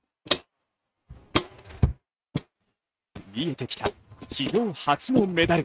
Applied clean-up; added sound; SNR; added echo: neural mask model RNNoise.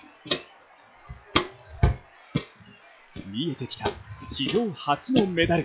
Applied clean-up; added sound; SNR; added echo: classical method log-MMSE.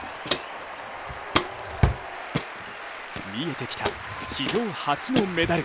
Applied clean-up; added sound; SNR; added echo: none; Drawer open or close + Walk, footsteps; 1 dB; none.